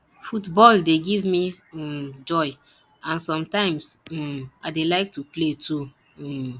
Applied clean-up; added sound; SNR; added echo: none; none; none; none.